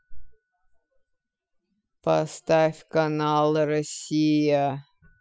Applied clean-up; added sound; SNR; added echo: classical method Wiener filter.